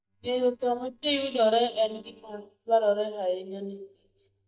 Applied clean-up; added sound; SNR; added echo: neural mask model DeepFilterNet 3.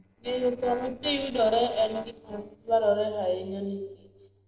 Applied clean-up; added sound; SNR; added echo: neural separator model SepFormer DNS4.